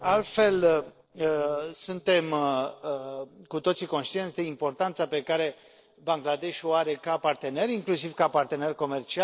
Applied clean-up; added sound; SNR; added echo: neural separator model SepFormer DNS4.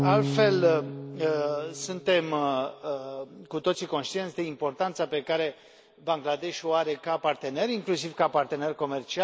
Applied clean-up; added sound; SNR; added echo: none; Bass guitar; 10 dB; none.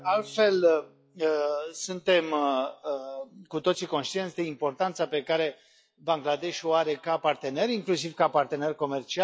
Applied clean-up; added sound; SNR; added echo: classical method log-MMSE.